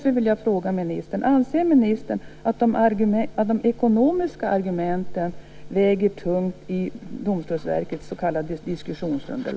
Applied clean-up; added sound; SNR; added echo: none; none; none; none.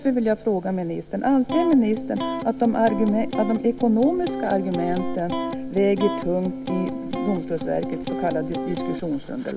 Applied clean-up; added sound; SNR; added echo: none; Electric guitar; 6 dB; none.